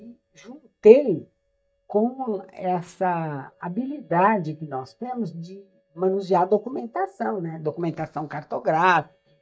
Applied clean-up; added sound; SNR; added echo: neural mask model DeepFilterNet 3.